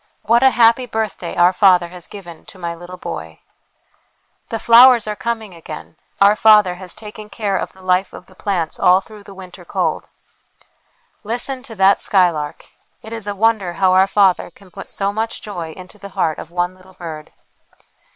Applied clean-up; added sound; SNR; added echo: neural separator model SepFormer WHAM!.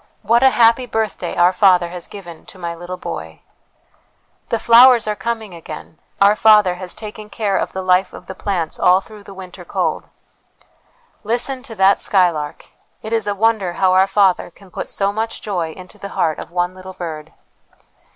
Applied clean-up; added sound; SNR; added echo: neural mask model Resemble Enhance denoiser.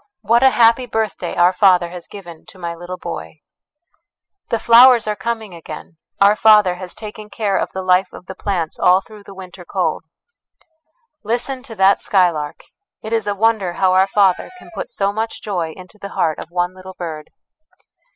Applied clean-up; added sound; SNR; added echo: classical method spectral subtraction.